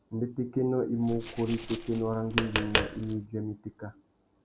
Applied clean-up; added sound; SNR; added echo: none; Tap; 2 dB; none.